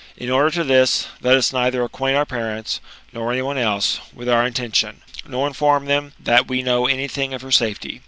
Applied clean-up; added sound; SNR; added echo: none; none; none; none.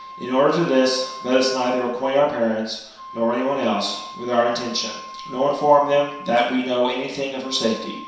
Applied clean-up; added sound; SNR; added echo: none; Wind instrument, woodwind instrument; 16 dB; reverberation time 0.7 s.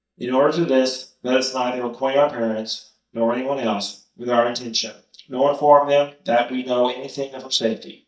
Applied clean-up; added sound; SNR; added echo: neural mask model DeepFilterNet 3.